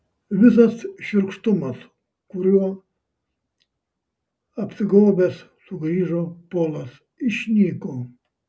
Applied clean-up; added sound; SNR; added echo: none; none; none; none.